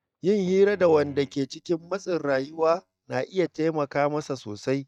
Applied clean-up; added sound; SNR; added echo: neural mask model DeepFilterNet 3.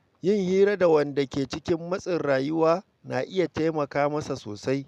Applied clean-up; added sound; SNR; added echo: none; none; none; none.